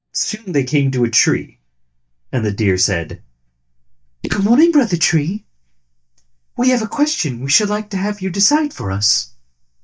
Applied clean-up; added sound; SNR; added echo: neural mask model DeepFilterNet 3.